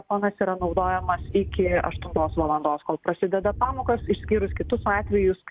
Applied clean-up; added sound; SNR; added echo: none; Wind; 9 dB; none.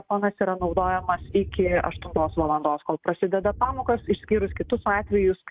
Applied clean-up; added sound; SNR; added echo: neural mask model RNNoise.